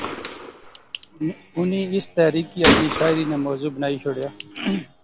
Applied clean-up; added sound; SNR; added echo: none; Gunshot, gunfire; 3 dB; none.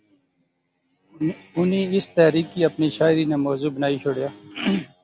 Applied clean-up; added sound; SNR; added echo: none; none; none; none.